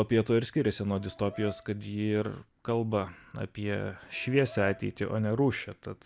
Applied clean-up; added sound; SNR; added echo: none; Brass instrument; 19 dB; none.